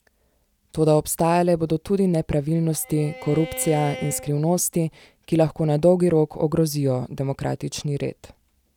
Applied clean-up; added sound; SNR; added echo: none; Bowed string instrument; 15 dB; none.